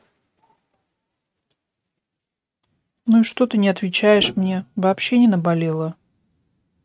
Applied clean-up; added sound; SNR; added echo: neural mask model RNNoise.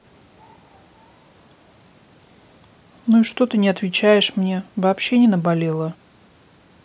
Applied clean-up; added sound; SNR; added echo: none; none; none; none.